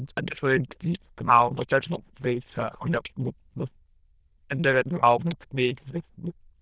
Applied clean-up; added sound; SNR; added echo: neural diffusion model UNIVERSE++.